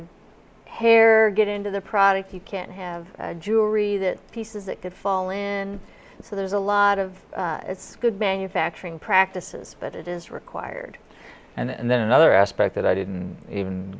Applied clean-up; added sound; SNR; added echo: none; none; none; none.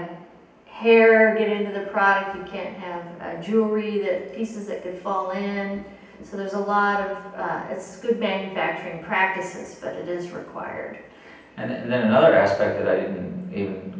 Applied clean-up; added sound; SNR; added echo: none; none; none; reverberation time 0.9 s.